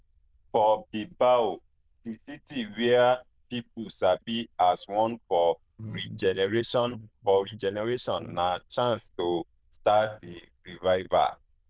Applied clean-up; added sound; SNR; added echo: neural diffusion model UNIVERSE++.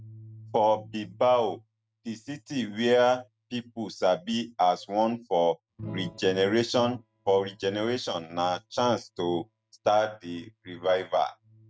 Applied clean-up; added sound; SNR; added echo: neural mask model RNNoise.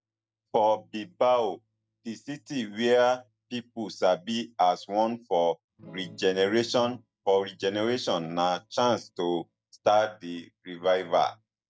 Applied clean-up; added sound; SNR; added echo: neural mask model DeepFilterNet 3.